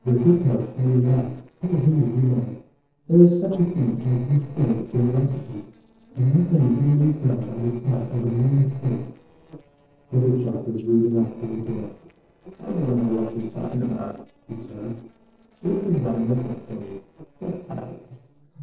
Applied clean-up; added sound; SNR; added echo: neural separator model SepFormer DNS4.